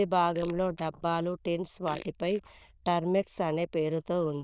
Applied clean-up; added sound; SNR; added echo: neural diffusion model UNIVERSE++.